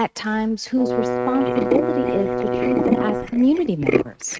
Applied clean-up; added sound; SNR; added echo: neural mask model RNNoise.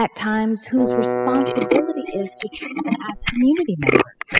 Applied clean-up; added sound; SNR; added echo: classical method spectral subtraction.